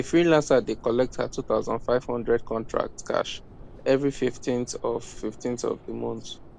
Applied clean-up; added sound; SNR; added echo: none; Subway, metro, underground; 14 dB; none.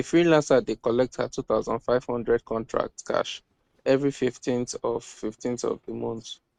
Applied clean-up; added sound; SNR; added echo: neural mask model RNNoise.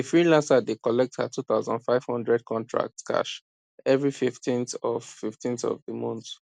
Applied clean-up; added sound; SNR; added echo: none; none; none; none.